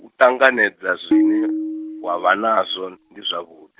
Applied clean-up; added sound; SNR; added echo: none; Tabla; 1 dB; none.